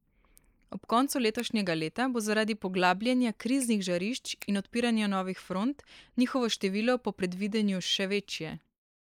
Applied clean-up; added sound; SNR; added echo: neural mask model Resemble Enhance denoiser.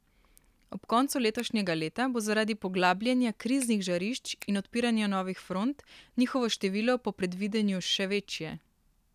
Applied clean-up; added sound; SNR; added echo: none; Finger snapping; 20 dB; none.